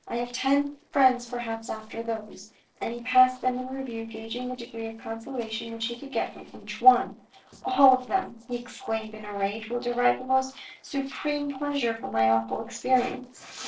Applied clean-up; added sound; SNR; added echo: neural separator model SepFormer DNS4.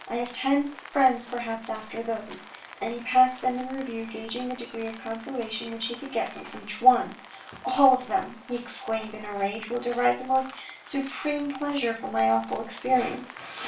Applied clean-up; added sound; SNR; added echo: none; Rain; 18 dB; reverberation time 0.3 s.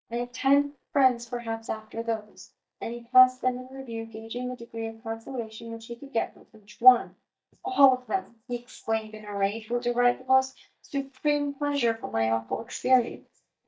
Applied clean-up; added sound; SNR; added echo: neural mask model DeepFilterNet 3.